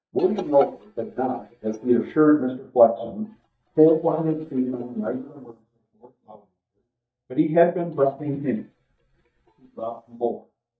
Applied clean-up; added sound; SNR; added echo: neural mask model DeepFilterNet 3.